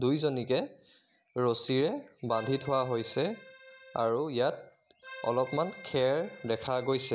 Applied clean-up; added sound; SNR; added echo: none; Accordion; 18 dB; none.